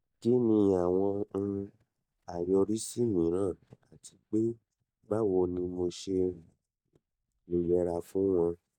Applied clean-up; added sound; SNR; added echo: neural mask model DeepFilterNet 3.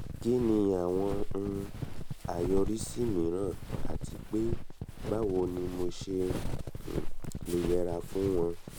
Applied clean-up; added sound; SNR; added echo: none; Walk, footsteps; 2 dB; none.